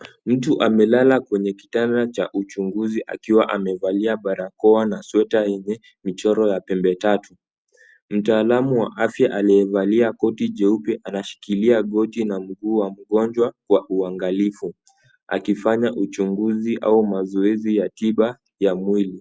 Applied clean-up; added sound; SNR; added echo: none; none; none; none.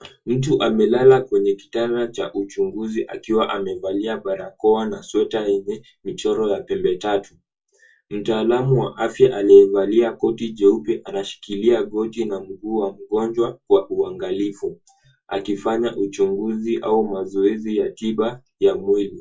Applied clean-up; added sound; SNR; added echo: none; none; none; reverberation time 0.1 s.